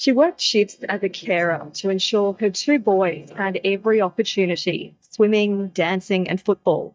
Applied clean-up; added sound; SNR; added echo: neural mask model DeepFilterNet 3.